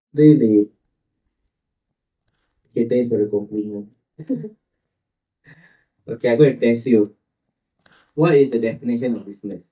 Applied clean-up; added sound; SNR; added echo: neural mask model DeepFilterNet 3.